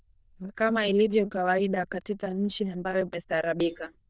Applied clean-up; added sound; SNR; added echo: neural diffusion model UNIVERSE++.